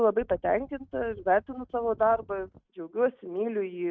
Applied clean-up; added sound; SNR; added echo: neural mask model RNNoise.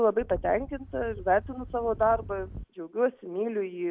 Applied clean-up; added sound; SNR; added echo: none; Wind; 13 dB; none.